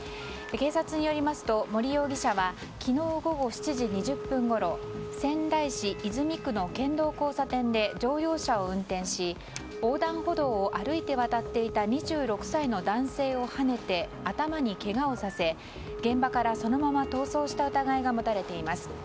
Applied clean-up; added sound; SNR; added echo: none; Wind instrument, woodwind instrument; 12 dB; none.